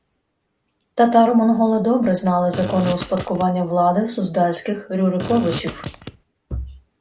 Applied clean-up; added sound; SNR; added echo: none; Fart; 10 dB; none.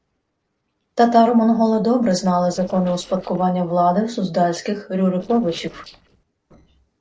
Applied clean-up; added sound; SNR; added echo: neural separator model SepFormer DNS4.